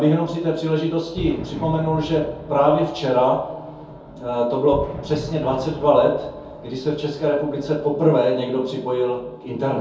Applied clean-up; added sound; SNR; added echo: none; Fireworks; 15 dB; reverberation time 0.6 s.